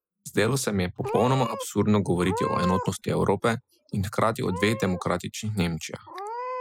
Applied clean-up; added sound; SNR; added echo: classical method spectral subtraction.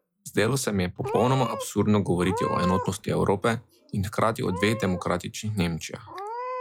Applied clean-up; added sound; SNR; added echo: classical method log-MMSE.